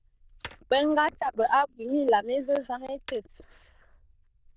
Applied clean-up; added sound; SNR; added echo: neural diffusion model UNIVERSE++.